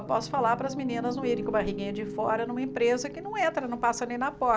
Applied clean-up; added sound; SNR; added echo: none; Piano; 9 dB; none.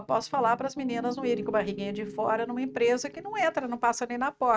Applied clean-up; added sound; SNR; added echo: neural mask model RNNoise.